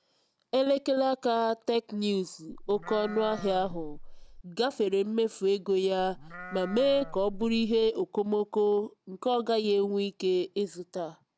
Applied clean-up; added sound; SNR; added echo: none; Livestock, farm animals, working animals; 13 dB; none.